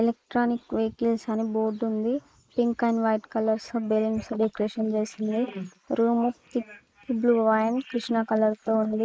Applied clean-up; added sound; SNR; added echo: neural mask model Resemble Enhance denoiser.